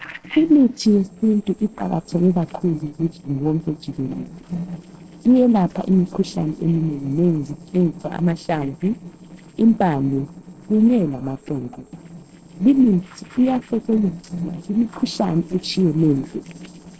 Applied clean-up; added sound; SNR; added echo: neural separator model SepFormer DNS4.